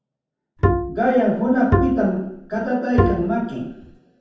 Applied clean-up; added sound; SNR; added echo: none; Bowed string instrument; 1 dB; reverberation time 0.9 s.